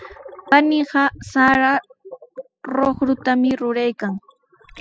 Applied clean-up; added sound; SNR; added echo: classical method spectral subtraction.